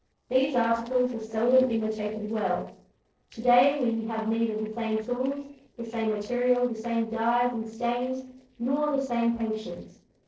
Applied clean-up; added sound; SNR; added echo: neural separator model SepFormer DNS4.